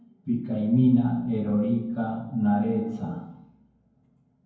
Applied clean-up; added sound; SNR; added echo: none; none; none; reverberation time 0.9 s.